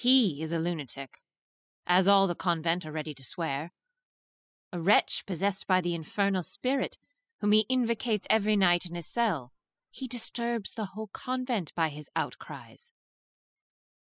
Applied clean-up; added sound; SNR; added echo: classical method spectral subtraction.